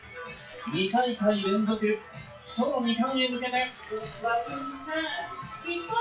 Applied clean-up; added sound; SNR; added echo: classical method WPE with log-MMSE.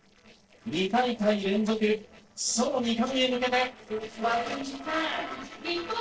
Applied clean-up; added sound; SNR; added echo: neural separator model SepFormer DNS4.